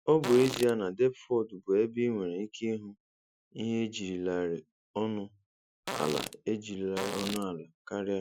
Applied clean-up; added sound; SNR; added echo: classical method Wiener filter.